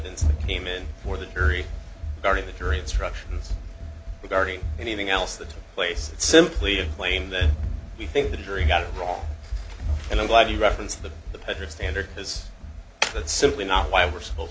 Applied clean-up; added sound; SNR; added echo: none; Run; 3 dB; none.